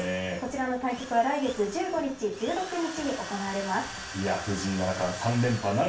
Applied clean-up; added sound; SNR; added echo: none; Drill; 12 dB; reverberation time 0.3 s.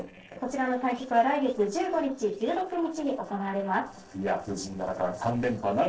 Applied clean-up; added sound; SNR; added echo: neural separator model SepFormer DNS4.